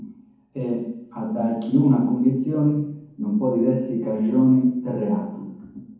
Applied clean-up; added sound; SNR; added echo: none; none; none; reverberation time 1.2 s.